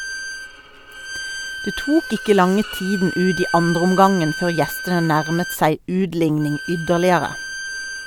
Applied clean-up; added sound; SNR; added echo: none; Bowed string instrument; 10 dB; none.